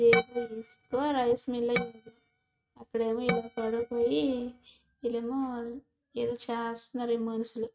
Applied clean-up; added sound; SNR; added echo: neural mask model RNNoise.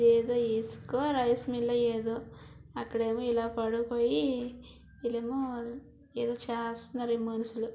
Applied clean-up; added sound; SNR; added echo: none; none; none; none.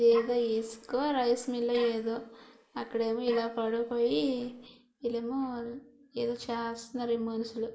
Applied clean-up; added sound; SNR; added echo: neural mask model Resemble Enhance denoiser.